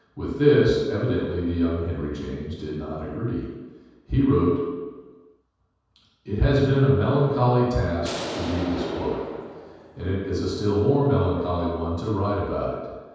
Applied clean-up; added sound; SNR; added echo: none; Explosion; 9 dB; reverberation time 1.2 s.